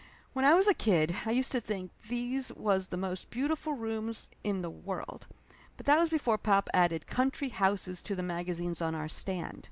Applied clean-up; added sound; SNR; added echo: none; none; none; none.